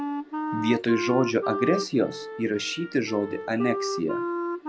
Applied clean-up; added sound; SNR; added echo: none; Wind instrument, woodwind instrument; 4 dB; none.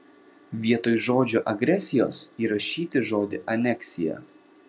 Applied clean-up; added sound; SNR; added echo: none; none; none; none.